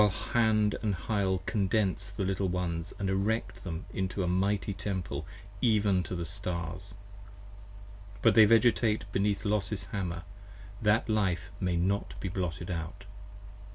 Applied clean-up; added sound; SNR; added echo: none; none; none; none.